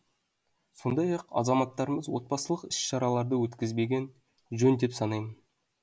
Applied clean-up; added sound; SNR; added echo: none; none; none; none.